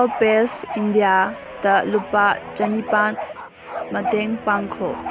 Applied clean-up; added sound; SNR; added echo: none; Guitar + Bark; 10 dB; none.